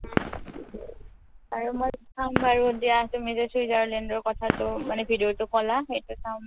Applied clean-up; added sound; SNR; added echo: none; Fireworks; 8 dB; none.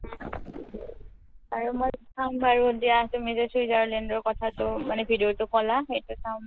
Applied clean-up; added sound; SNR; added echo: neural mask model Resemble Enhance denoiser.